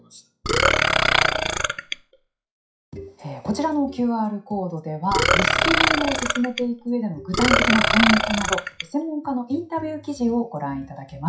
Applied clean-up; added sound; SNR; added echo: classical method WPE with log-MMSE.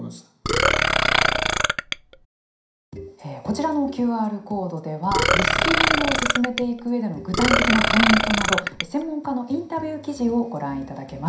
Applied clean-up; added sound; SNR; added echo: none; Burping, eructation; -5 dB; reverberation time 0.5 s.